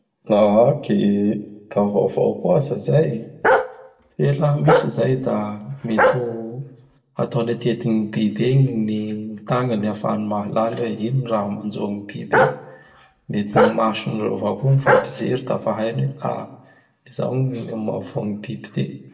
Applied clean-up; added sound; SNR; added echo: none; Bark; 1 dB; reverberation time 0.6 s.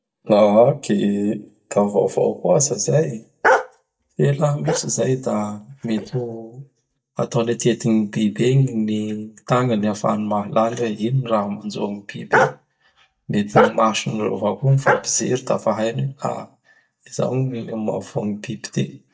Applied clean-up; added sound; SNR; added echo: neural mask model DeepFilterNet 3.